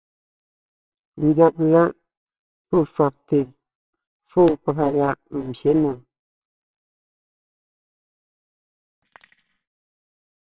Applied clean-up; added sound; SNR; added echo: neural separator model SepFormer WHAMR!.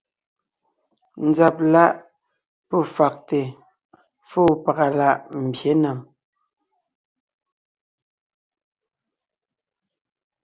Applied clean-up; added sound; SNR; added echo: none; none; none; none.